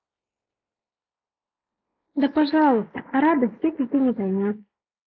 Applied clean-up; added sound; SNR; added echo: neural mask model Resemble Enhance denoiser.